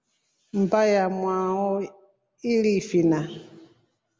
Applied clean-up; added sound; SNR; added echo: none; none; none; none.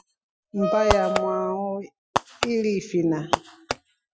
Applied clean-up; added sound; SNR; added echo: classical method Wiener filter.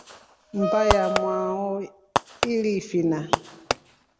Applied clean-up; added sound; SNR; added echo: none; Fireworks + Wind instrument, woodwind instrument; 1 dB; none.